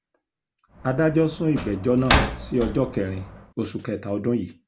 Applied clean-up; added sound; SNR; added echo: none; Slam; 3 dB; none.